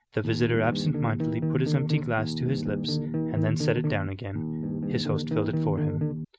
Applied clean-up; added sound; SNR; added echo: none; Bass guitar; -1 dB; none.